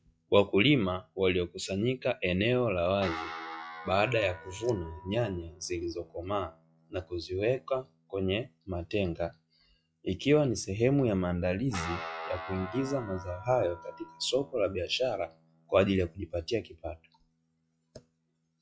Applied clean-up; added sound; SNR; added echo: classical method log-MMSE.